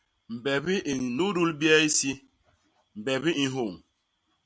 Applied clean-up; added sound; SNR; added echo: none; none; none; none.